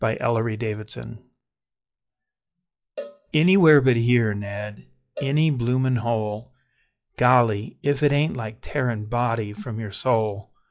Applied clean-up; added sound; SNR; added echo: classical method log-MMSE.